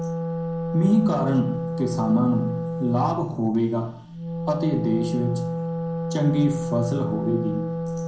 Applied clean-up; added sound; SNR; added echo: none; Wind instrument, woodwind instrument; 4 dB; reverberation time 0.6 s.